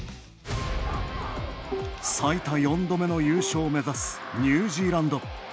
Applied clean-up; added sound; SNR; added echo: none; Bowed string instrument; 12 dB; none.